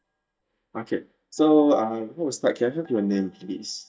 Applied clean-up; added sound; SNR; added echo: neural mask model DeepFilterNet 3.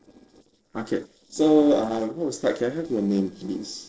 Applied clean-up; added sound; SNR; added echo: neural separator model SepFormer DNS4.